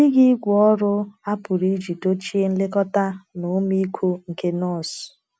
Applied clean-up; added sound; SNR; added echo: none; none; none; none.